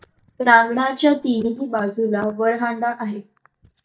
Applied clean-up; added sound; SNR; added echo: neural mask model DeepFilterNet 3.